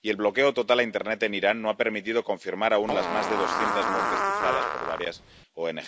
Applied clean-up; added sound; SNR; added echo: none; Fart; 1 dB; none.